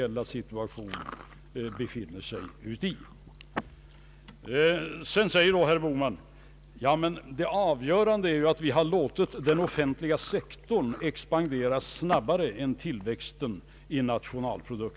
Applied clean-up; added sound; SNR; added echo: none; Chewing, mastication; 19 dB; none.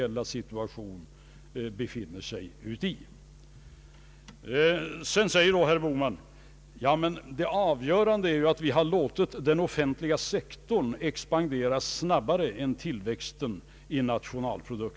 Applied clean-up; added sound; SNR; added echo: none; none; none; none.